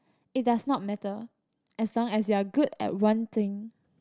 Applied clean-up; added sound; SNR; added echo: none; none; none; none.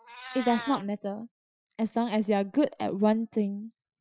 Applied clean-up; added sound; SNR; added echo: classical method Wiener filter.